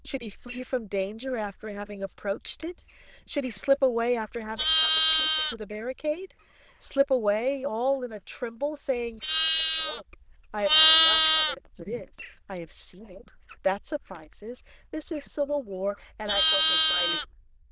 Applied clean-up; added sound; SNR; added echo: neural diffusion model UNIVERSE++.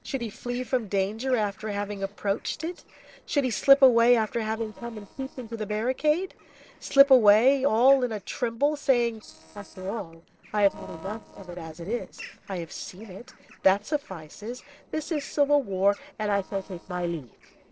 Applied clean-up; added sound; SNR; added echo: neural separator model SepFormer DNS4.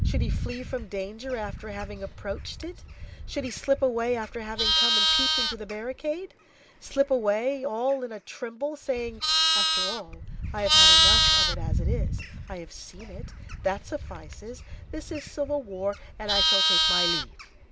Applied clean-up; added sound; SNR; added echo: none; Livestock, farm animals, working animals; -5 dB; none.